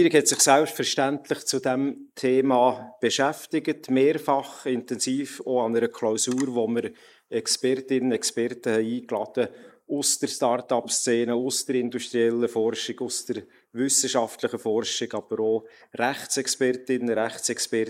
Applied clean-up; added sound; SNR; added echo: neural mask model Resemble Enhance denoiser.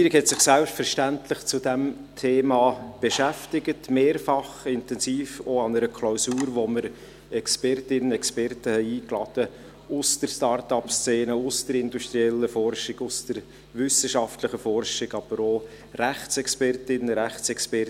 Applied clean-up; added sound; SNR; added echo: none; none; none; none.